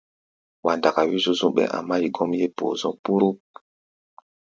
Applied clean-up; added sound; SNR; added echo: none; none; none; none.